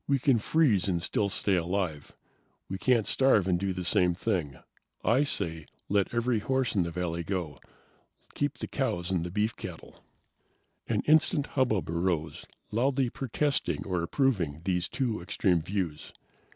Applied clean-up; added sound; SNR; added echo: none; none; none; none.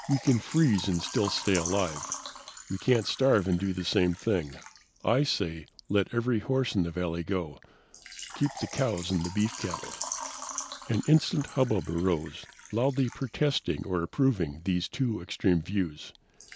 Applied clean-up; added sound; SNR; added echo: none; Water / Liquid; 14 dB; none.